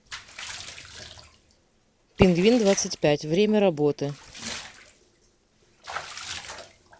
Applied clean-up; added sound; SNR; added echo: none; Bathtub (filling or washing) / Water / Liquid; 15 dB; none.